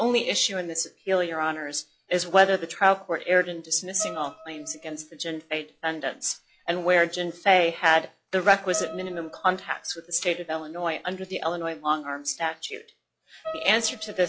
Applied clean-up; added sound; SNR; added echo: classical method log-MMSE.